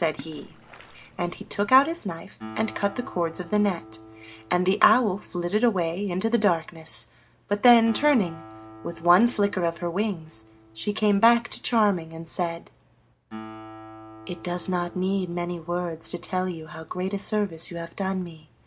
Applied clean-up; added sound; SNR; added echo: none; Acoustic guitar + Splash, splatter; 20 dB; none.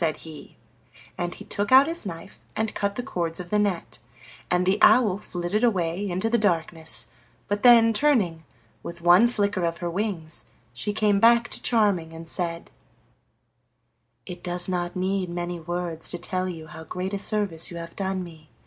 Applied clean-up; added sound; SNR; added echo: none; none; none; none.